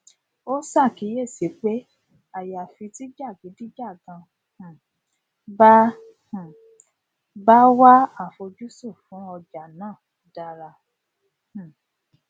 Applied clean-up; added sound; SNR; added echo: none; none; none; none.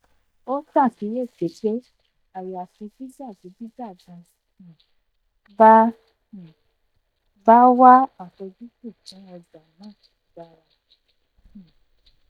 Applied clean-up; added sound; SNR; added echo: neural mask model DeepFilterNet 3.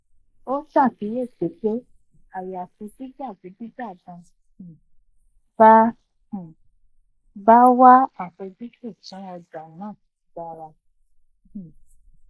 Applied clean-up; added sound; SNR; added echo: neural mask model Resemble Enhance denoiser.